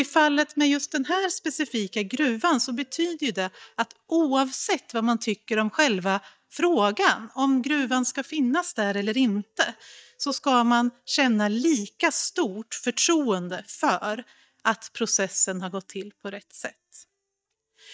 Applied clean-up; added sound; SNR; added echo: neural mask model DeepFilterNet 3.